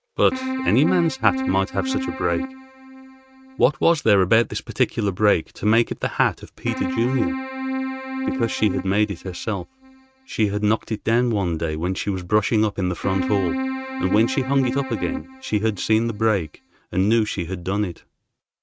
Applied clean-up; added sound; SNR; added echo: neural mask model RNNoise.